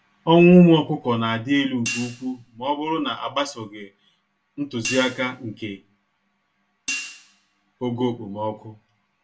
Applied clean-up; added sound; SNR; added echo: none; Hi-hat; 14 dB; reverberation time 0.2 s.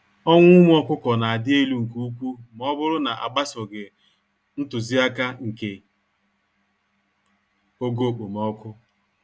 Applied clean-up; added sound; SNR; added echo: none; none; none; none.